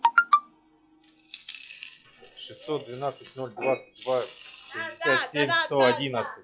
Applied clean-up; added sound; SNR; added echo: classical method log-MMSE.